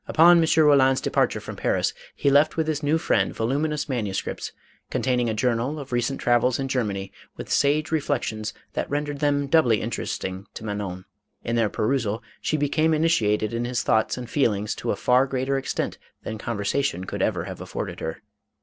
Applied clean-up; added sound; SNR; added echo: none; none; none; none.